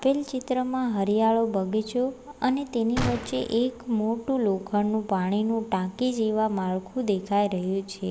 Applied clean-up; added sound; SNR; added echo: none; Gunshot, gunfire; 8 dB; none.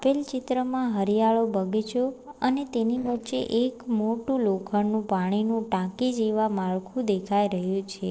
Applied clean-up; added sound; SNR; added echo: neural separator model SepFormer DNS4.